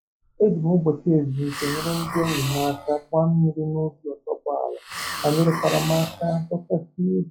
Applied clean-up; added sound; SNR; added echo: classical method log-MMSE.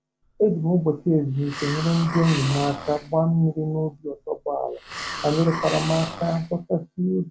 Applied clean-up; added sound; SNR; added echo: none; Hiss; 11 dB; none.